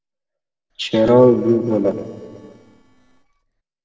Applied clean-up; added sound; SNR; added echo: neural separator model SepFormer DNS4.